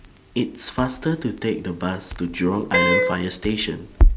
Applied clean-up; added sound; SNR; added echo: none; Crackle + Wind instrument, woodwind instrument; -2 dB; none.